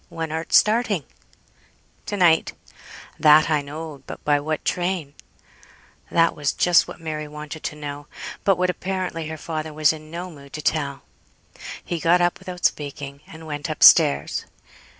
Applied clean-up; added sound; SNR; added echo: none; none; none; none.